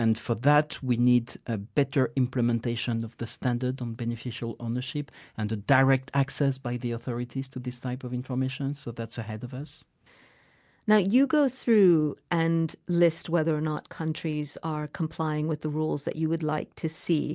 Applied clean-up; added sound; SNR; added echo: none; none; none; none.